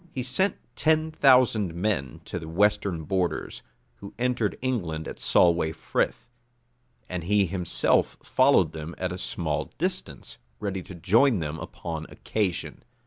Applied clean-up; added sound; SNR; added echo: none; none; none; none.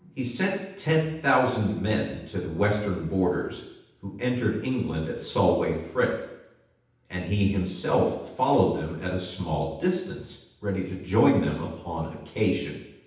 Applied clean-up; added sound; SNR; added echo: none; none; none; reverberation time 0.9 s.